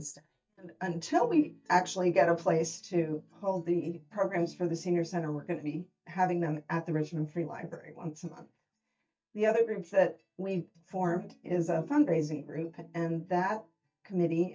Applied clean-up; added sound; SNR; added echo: neural mask model DeepFilterNet 3.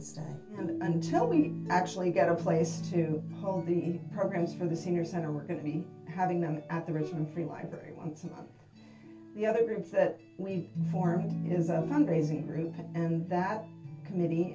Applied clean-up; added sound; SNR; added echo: none; Guitar; 18 dB; reverberation time 0.2 s.